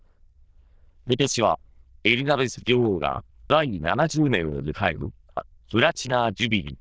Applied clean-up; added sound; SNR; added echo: neural diffusion model UNIVERSE++.